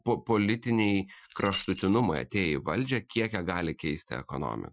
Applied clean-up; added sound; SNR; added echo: classical method Wiener filter.